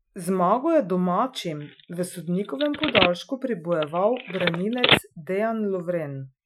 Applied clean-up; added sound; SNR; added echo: classical method Wiener filter.